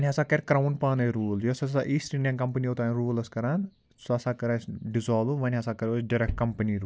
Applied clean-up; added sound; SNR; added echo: none; none; none; none.